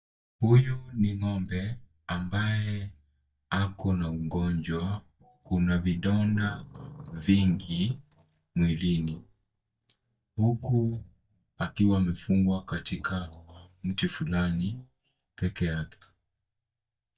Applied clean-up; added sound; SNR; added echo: neural mask model DeepFilterNet 3.